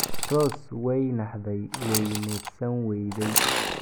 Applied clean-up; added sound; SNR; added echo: none; Sawing / Engine; 4 dB; none.